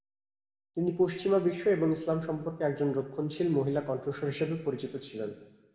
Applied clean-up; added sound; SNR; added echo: none; none; none; reverberation time 1.0 s.